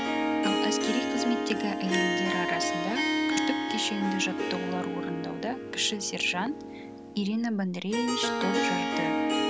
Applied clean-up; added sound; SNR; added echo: none; Harp; -2 dB; none.